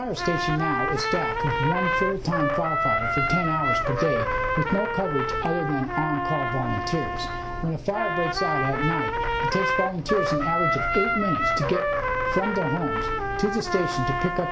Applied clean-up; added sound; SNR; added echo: none; Trumpet; -1 dB; reverberation time 2.8 s.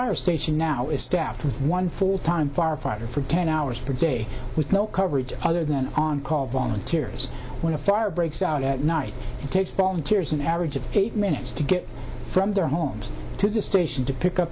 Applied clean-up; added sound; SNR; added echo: none; none; none; none.